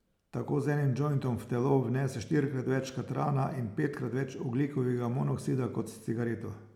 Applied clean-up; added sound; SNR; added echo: none; none; none; none.